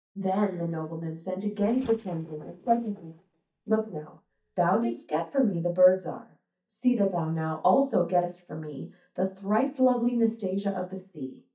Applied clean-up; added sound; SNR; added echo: neural mask model DeepFilterNet 3.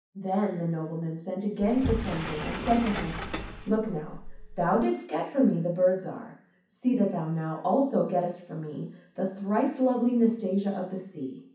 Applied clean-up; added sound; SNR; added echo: none; Sliding door; 7 dB; reverberation time 0.6 s.